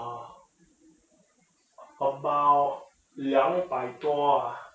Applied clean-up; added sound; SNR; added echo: none; none; none; none.